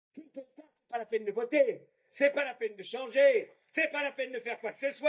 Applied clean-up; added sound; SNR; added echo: neural mask model DeepFilterNet 3.